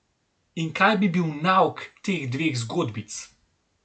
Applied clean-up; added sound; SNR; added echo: none; none; none; none.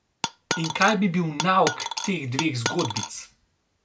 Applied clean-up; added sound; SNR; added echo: none; Coin (dropping); 4 dB; none.